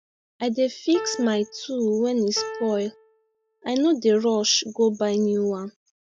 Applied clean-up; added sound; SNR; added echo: none; Piano; 14 dB; none.